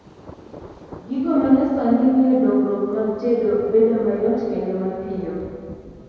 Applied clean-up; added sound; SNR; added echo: none; Thunder; 20 dB; reverberation time 2.2 s.